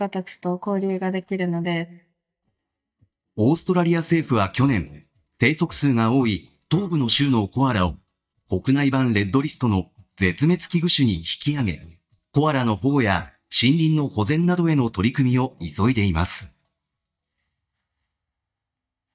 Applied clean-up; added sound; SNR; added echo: neural mask model DeepFilterNet 3.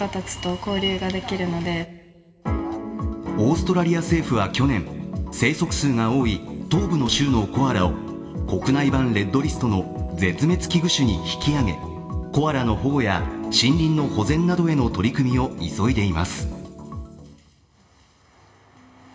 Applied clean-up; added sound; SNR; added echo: none; Gunshot, gunfire; 19 dB; reverberation time 1.4 s.